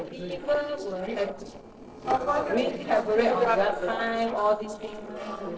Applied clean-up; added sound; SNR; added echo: neural separator model SepFormer DNS4.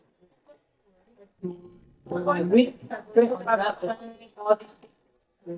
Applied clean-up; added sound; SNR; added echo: neural mask model DeepFilterNet 3.